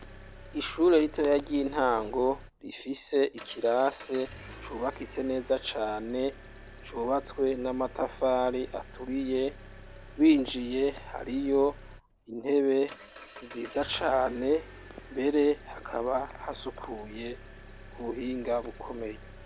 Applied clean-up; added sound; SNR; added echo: none; Engine; 17 dB; none.